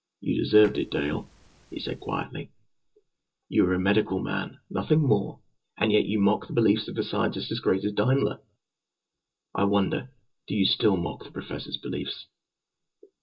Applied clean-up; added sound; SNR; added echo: neural separator model SepFormer DNS4.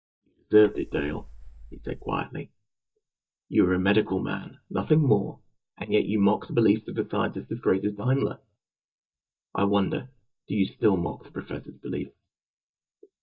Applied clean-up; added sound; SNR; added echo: neural mask model DeepFilterNet 3.